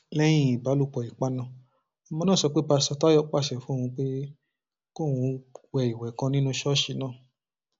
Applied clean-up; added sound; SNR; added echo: none; none; none; none.